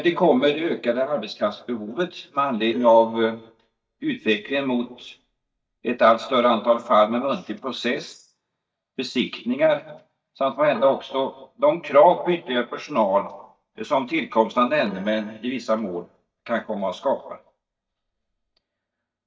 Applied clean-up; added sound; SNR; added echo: neural mask model DeepFilterNet 3.